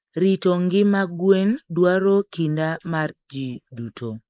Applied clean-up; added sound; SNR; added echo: neural mask model Resemble Enhance denoiser.